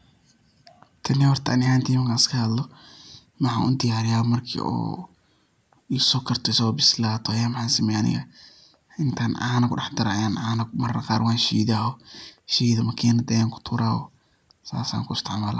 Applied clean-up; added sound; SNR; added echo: none; none; none; none.